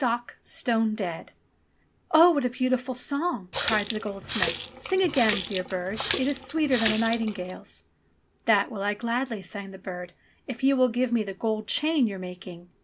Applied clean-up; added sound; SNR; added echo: none; Water tap, faucet; 6 dB; none.